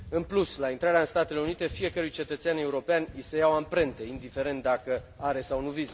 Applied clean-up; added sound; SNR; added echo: none; Gunshot, gunfire; 19 dB; none.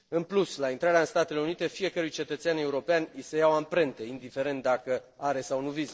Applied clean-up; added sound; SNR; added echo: neural separator model SepFormer DNS4.